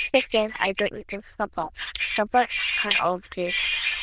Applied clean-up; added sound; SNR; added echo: neural diffusion model UNIVERSE++.